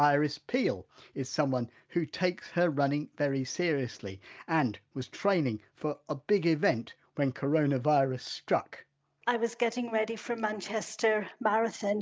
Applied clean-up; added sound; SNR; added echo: none; none; none; none.